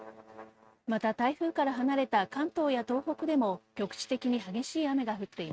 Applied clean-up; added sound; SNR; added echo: neural mask model RNNoise.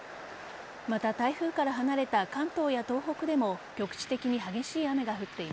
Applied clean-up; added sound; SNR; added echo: none; none; none; none.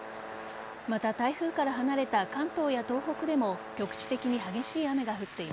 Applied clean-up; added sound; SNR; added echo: none; Brass instrument; 14 dB; none.